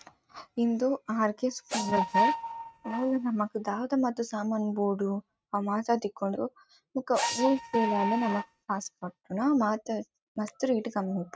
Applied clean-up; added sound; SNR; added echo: neural mask model RNNoise.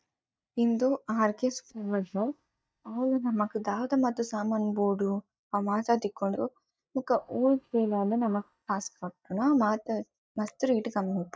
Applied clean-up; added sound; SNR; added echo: neural mask model DeepFilterNet 3.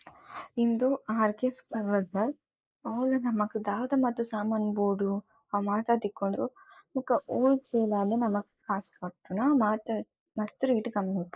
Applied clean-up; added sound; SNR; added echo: neural mask model Resemble Enhance denoiser.